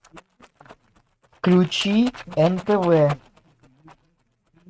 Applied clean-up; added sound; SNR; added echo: neural mask model RNNoise.